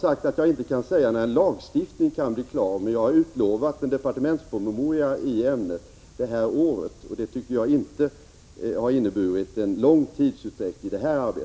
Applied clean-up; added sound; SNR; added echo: none; none; none; none.